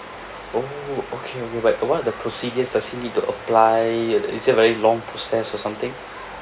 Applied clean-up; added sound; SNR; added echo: none; none; none; none.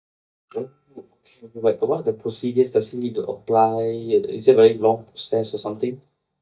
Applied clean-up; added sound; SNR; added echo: neural mask model DeepFilterNet 3.